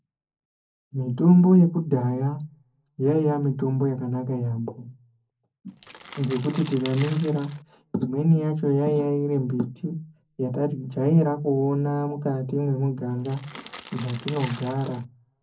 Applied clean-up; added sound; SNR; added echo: none; Crackle; 15 dB; reverberation time 0.4 s.